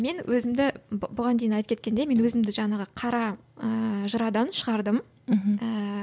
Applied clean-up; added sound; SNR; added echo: none; none; none; none.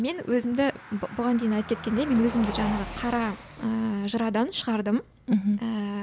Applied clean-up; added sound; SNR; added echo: none; Car passing by; 14 dB; none.